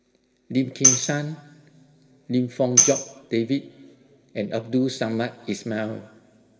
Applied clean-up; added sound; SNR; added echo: none; Tambourine; -3 dB; reverberation time 2.0 s.